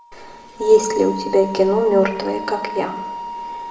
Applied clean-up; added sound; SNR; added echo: none; Wind instrument, woodwind instrument; 11 dB; reverberation time 1.2 s.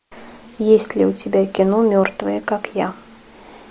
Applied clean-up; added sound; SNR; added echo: none; none; none; none.